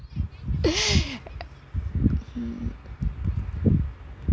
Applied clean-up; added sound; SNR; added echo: none; none; none; none.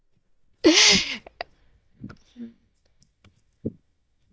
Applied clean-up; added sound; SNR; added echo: neural mask model DeepFilterNet 3.